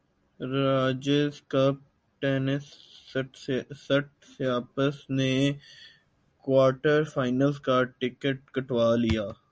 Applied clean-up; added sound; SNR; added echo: none; none; none; none.